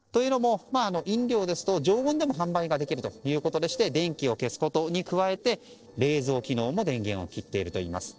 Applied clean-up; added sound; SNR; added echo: neural separator model SepFormer DNS4.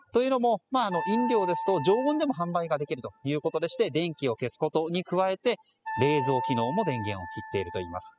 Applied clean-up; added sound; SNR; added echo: classical method spectral subtraction.